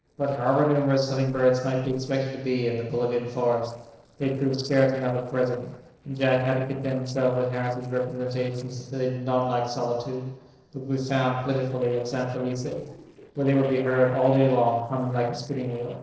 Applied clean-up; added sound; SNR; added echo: neural separator model SepFormer DNS4.